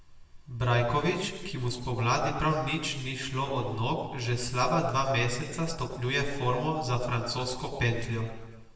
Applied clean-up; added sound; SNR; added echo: none; none; none; reverberation time 1.3 s.